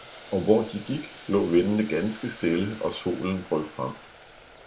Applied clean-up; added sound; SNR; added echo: none; Boiling; 16 dB; reverberation time 0.2 s.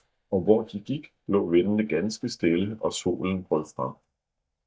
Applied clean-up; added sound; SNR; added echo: neural mask model DeepFilterNet 3.